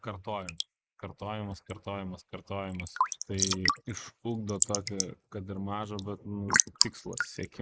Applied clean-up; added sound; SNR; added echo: neural mask model Resemble Enhance denoiser.